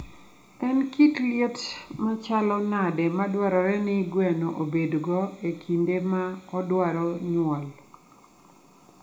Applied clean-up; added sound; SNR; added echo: none; none; none; reverberation time 0.4 s.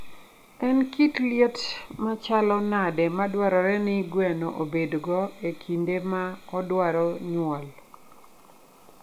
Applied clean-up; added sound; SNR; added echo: none; none; none; none.